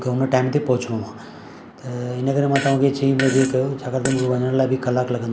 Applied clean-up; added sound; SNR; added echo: none; Fart; 11 dB; none.